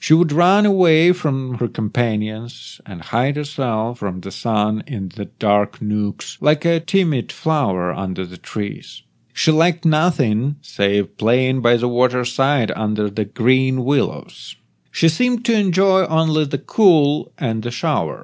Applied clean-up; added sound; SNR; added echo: none; none; none; none.